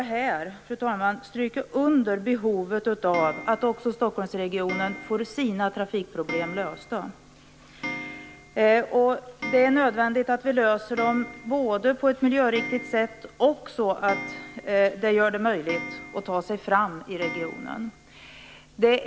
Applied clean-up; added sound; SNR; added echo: none; Clock; 15 dB; none.